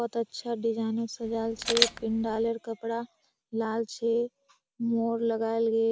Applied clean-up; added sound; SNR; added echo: none; Camera; 3 dB; none.